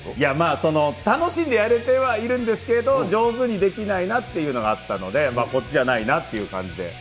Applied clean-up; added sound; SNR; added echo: none; none; none; none.